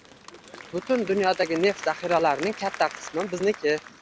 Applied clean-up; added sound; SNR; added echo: none; Applause / Crowd; 15 dB; none.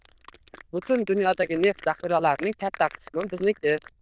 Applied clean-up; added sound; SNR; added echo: neural diffusion model UNIVERSE++.